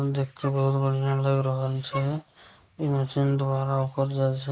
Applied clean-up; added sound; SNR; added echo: neural mask model Resemble Enhance denoiser.